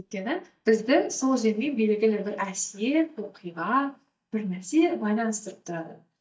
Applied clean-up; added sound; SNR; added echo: neural mask model DeepFilterNet 3.